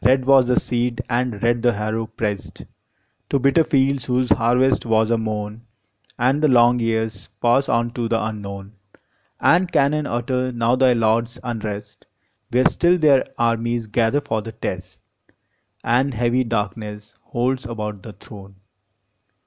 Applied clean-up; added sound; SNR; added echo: none; none; none; none.